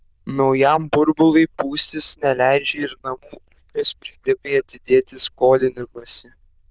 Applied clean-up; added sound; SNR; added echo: neural diffusion model UNIVERSE++.